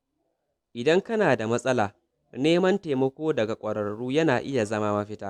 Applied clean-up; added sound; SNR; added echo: none; none; none; none.